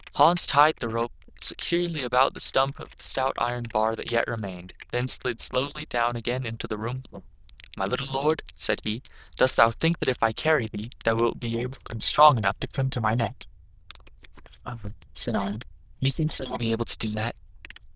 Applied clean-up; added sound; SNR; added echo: neural diffusion model UNIVERSE++.